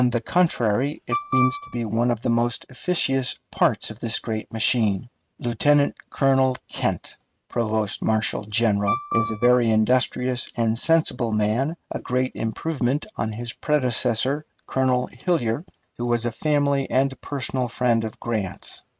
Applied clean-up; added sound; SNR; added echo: neural mask model RNNoise.